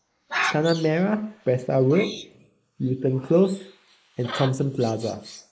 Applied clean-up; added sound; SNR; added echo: neural mask model Resemble Enhance denoiser.